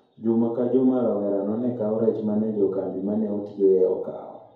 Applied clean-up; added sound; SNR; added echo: none; none; none; reverberation time 2.3 s.